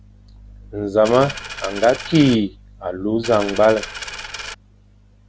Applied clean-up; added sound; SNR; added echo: none; Coin (dropping); 11 dB; none.